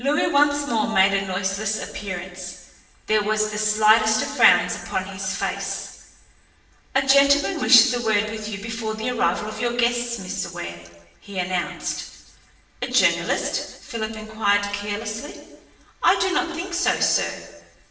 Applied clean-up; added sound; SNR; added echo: none; none; none; reverberation time 1.0 s.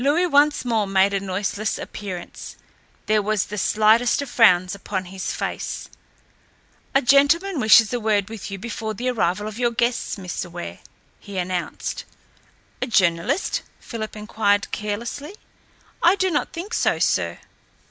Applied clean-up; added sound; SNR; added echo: none; none; none; none.